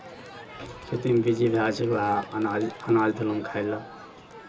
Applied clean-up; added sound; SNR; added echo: none; Crowd; 17 dB; reverberation time 0.2 s.